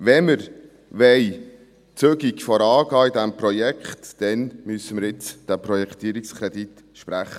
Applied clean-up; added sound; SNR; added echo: none; none; none; none.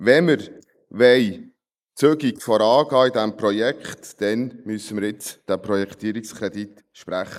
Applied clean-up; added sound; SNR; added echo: neural mask model Resemble Enhance denoiser.